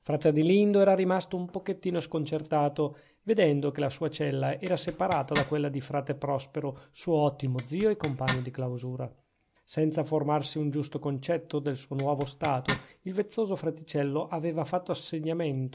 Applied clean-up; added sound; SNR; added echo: none; Zipper (clothing); 10 dB; none.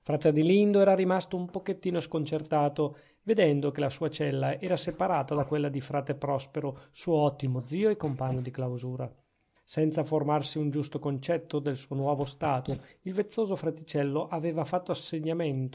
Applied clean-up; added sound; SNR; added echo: neural mask model Resemble Enhance denoiser.